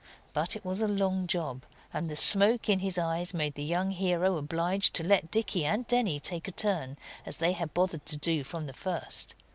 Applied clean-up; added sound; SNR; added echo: none; none; none; none.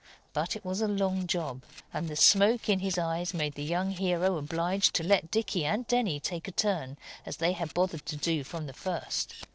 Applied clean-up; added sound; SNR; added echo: neural separator model SepFormer DNS4.